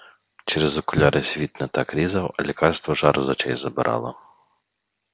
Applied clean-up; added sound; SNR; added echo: none; none; none; none.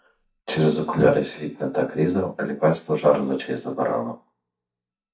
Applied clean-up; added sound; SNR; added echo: neural mask model DeepFilterNet 3.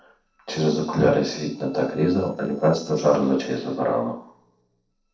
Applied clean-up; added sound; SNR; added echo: neural separator model SepFormer DNS4.